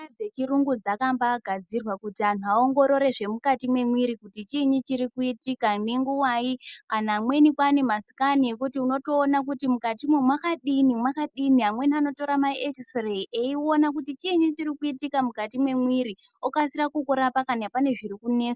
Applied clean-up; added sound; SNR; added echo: none; none; none; none.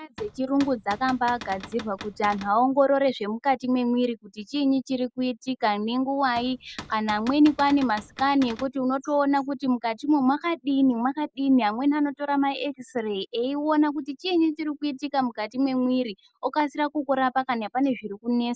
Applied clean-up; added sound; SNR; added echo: none; Cupboard open or close / Door; 16 dB; none.